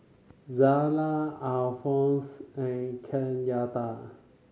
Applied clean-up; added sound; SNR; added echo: none; none; none; none.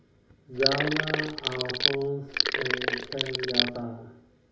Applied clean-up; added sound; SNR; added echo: none; Sink (filling or washing); -4 dB; reverberation time 0.5 s.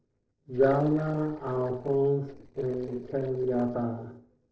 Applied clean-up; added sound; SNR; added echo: neural separator model SepFormer DNS4.